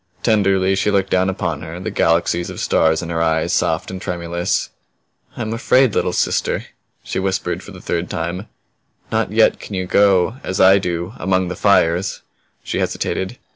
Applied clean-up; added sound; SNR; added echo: none; none; none; none.